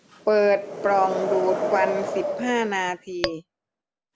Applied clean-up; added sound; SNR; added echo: none; Tap / Glass + Wind; 5 dB; none.